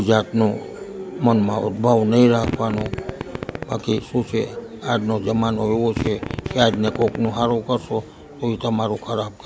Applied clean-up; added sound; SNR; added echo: none; Fart; 8 dB; none.